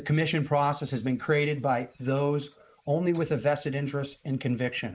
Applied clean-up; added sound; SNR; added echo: neural mask model Resemble Enhance denoiser.